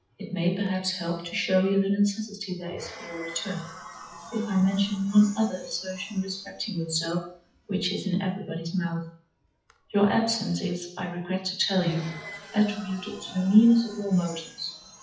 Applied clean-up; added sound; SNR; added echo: classical method WPE with log-MMSE.